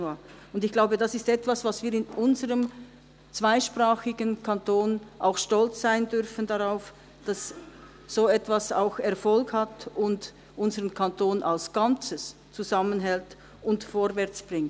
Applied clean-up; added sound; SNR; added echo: none; none; none; none.